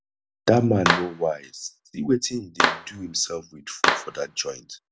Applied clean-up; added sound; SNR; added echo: none; Clapping; 0 dB; none.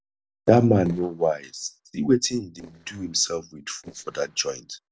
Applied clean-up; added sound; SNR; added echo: neural separator model SepFormer DNS4.